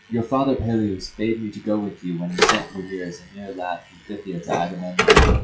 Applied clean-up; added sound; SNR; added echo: classical method WPE with log-MMSE.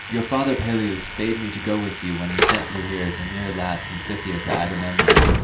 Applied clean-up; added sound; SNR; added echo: none; Slam / Alarm; -2 dB; reverberation time 0.4 s.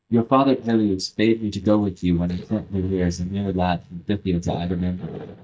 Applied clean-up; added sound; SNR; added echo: neural mask model DeepFilterNet 3.